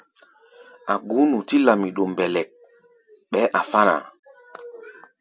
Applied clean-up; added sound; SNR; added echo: none; none; none; none.